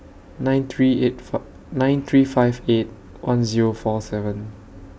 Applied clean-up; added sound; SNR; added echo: none; none; none; none.